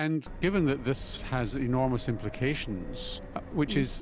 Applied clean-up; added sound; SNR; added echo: none; Subway, metro, underground; 9 dB; none.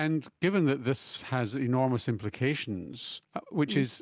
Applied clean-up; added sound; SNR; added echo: none; none; none; none.